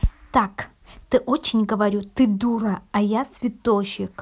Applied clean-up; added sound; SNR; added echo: none; none; none; none.